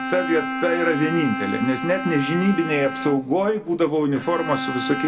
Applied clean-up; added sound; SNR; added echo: none; Bowed string instrument; 7 dB; reverberation time 1.6 s.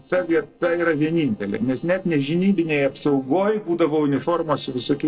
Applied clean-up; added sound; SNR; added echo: neural separator model SepFormer DNS4.